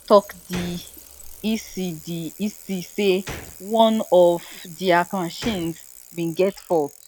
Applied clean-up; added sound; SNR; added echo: none; Bicycle + Gunshot, gunfire; 18 dB; none.